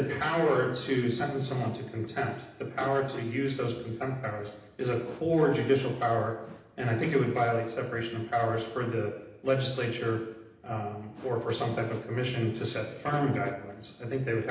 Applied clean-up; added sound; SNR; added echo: none; Whoosh, swoosh, swish; 19 dB; reverberation time 0.8 s.